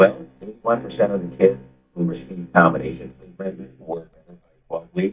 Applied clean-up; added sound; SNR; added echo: neural mask model DeepFilterNet 3.